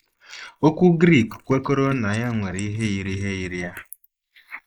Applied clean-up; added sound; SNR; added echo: neural mask model Resemble Enhance denoiser.